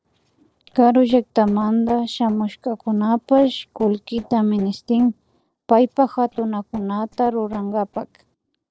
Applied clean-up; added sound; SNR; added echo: neural separator model SepFormer DNS4.